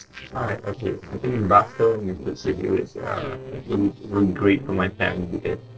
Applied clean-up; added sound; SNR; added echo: neural separator model SepFormer DNS4.